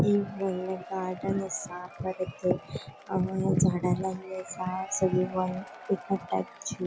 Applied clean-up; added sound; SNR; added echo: none; Applause / Crowd / Cheering; 17 dB; none.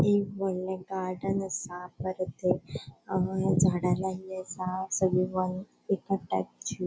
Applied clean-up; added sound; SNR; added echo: none; none; none; none.